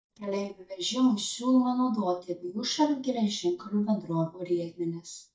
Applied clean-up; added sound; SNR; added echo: neural mask model DeepFilterNet 3.